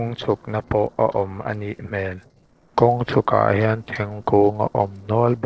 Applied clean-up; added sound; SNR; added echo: neural separator model SepFormer DNS4.